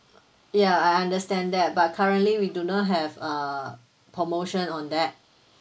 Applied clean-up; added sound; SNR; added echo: neural mask model Resemble Enhance denoiser.